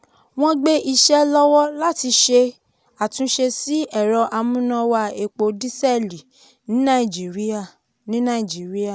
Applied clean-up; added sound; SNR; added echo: none; none; none; none.